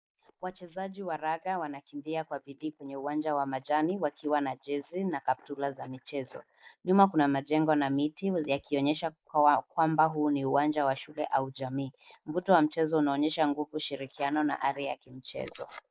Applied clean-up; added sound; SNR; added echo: neural mask model Resemble Enhance denoiser.